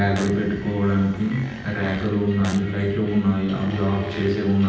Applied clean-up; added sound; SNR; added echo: none; Fart; 17 dB; reverberation time 0.9 s.